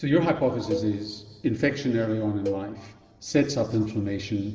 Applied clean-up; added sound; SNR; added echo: none; Cowbell; 12 dB; reverberation time 1.8 s.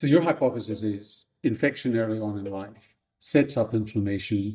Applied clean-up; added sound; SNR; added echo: neural mask model DeepFilterNet 3.